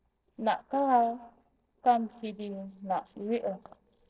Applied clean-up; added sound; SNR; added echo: neural separator model SepFormer DNS4.